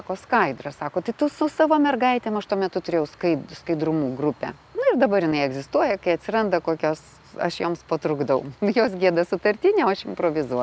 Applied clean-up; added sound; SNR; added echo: none; none; none; none.